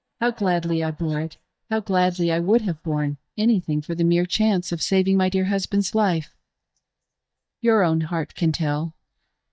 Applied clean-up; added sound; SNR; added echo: neural mask model DeepFilterNet 3.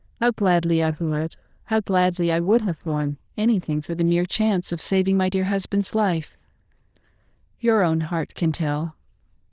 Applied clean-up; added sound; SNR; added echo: neural diffusion model UNIVERSE++.